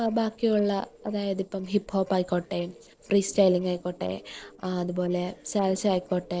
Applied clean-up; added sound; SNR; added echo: neural separator model SepFormer DNS4.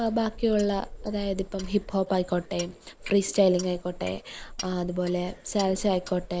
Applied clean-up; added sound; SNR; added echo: neural mask model Resemble Enhance denoiser.